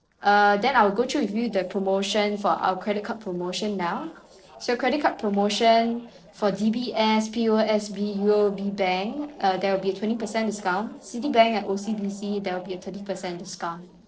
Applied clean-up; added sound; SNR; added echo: neural separator model SepFormer DNS4.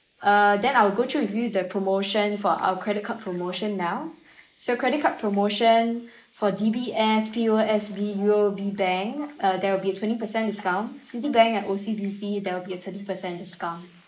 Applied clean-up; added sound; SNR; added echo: neural mask model Resemble Enhance denoiser.